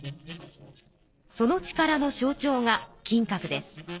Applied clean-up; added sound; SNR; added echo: neural separator model SepFormer DNS4.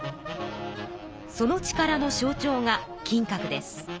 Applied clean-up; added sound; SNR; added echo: none; Wind; 16 dB; none.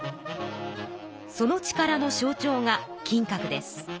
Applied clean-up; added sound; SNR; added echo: none; none; none; none.